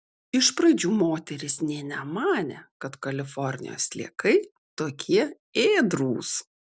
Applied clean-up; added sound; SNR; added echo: none; none; none; none.